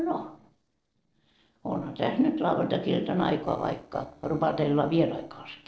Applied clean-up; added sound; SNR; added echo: neural separator model SepFormer DNS4.